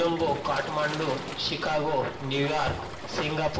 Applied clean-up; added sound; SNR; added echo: none; Waves, surf; 10 dB; reverberation time 1.4 s.